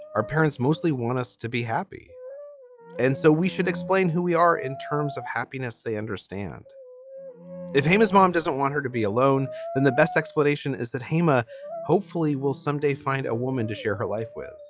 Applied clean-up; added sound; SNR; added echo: classical method log-MMSE.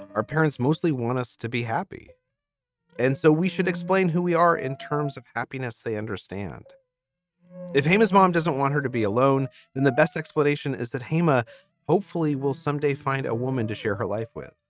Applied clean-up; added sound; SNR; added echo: neural mask model RNNoise.